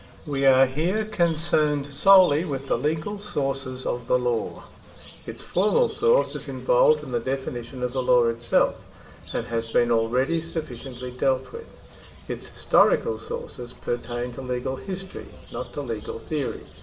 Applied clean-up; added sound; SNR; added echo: none; Bird vocalization, bird call, bird song; -1 dB; reverberation time 0.7 s.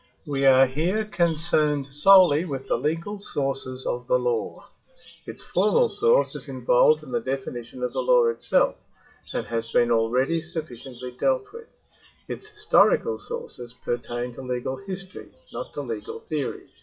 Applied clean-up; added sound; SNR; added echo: classical method WPE with log-MMSE.